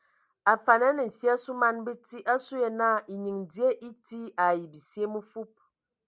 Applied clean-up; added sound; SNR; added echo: none; none; none; none.